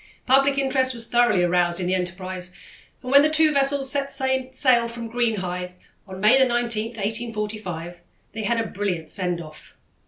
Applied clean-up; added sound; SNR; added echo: none; none; none; none.